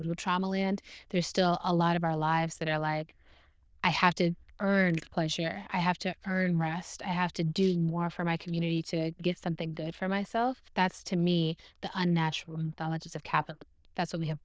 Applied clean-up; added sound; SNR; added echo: neural diffusion model UNIVERSE++.